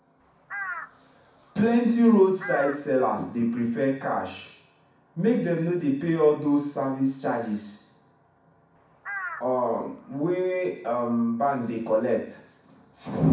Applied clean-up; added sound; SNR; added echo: none; Crow; 14 dB; reverberation time 0.6 s.